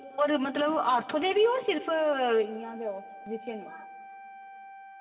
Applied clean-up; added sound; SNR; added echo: none; Wind instrument, woodwind instrument; 17 dB; reverberation time 2.3 s.